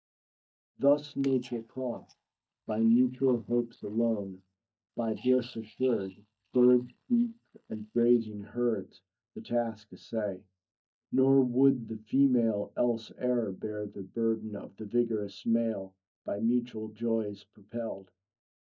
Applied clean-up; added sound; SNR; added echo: neural mask model DeepFilterNet 3.